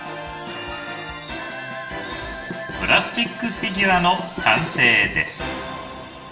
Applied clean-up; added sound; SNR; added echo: none; Drum kit; 13 dB; reverberation time 0.6 s.